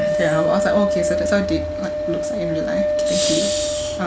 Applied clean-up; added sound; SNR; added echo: none; Wind instrument, woodwind instrument; -2 dB; none.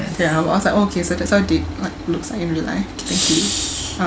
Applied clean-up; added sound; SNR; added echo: none; none; none; none.